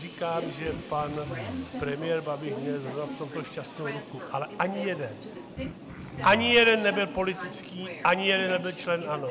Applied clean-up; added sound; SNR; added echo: none; Subway, metro, underground + Cough; 10 dB; none.